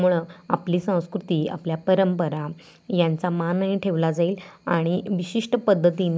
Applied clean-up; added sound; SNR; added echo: none; none; none; none.